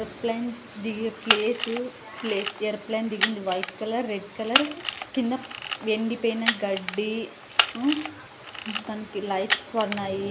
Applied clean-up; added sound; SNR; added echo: none; Camera; 2 dB; none.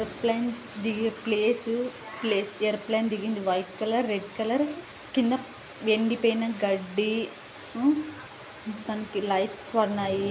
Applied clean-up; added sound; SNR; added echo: none; none; none; none.